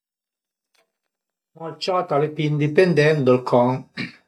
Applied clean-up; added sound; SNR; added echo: neural mask model DeepFilterNet 3.